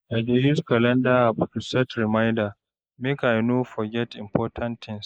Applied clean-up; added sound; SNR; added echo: neural mask model Resemble Enhance denoiser.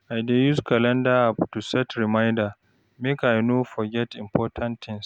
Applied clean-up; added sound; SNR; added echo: none; none; none; none.